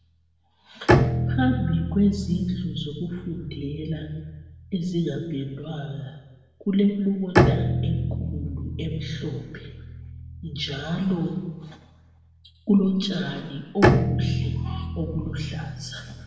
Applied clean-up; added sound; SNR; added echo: none; Bowed string instrument; 0 dB; reverberation time 1.0 s.